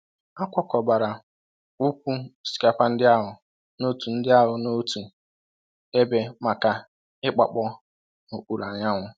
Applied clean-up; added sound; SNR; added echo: none; none; none; none.